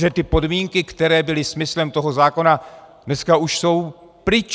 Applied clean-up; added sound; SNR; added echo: none; none; none; none.